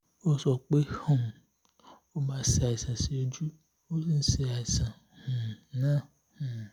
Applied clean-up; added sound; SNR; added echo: none; none; none; none.